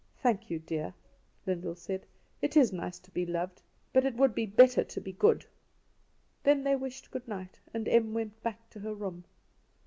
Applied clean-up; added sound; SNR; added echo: none; none; none; none.